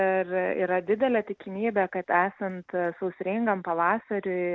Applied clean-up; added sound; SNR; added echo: none; none; none; none.